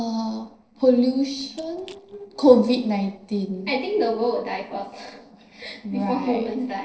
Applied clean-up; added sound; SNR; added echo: neural separator model SepFormer DNS4.